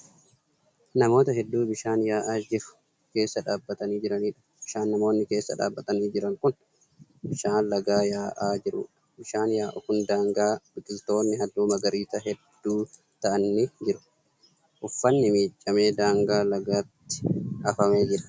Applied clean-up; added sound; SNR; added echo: none; none; none; none.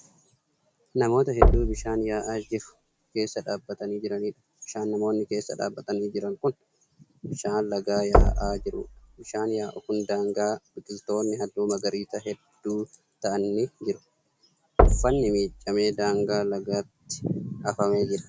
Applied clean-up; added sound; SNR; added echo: none; Knock; -2 dB; none.